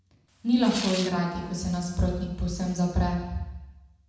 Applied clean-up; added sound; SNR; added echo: none; Tearing; 12 dB; reverberation time 1.0 s.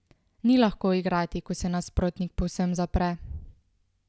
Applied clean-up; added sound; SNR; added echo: none; none; none; none.